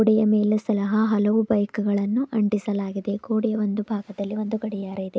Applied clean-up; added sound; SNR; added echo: none; none; none; none.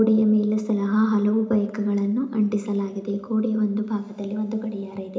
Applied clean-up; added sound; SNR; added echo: none; none; none; reverberation time 0.8 s.